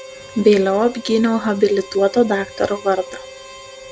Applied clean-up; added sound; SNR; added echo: none; Harmonica; 18 dB; none.